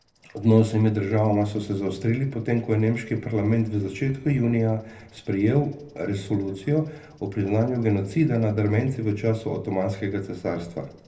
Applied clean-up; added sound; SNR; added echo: neural separator model SepFormer DNS4.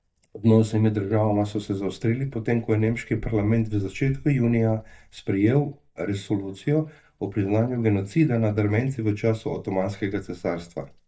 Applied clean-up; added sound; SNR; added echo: neural mask model DeepFilterNet 3.